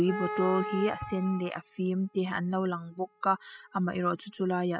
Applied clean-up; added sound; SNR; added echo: classical method spectral subtraction.